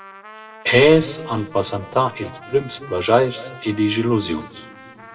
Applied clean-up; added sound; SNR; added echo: none; Trumpet; 20 dB; reverberation time 1.6 s.